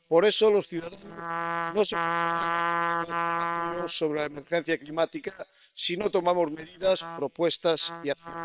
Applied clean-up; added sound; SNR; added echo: neural separator model SepFormer WHAM!.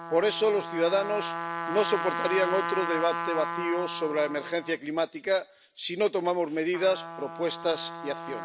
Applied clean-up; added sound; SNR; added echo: none; Trumpet; 7 dB; none.